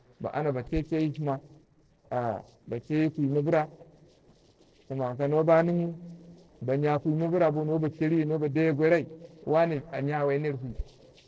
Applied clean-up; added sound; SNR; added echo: neural separator model SepFormer DNS4.